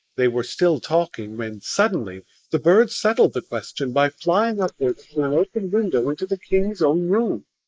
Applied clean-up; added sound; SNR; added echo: neural mask model Resemble Enhance denoiser.